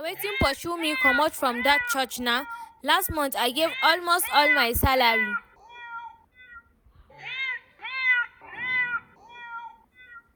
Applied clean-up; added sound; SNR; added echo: none; Meow; 3 dB; none.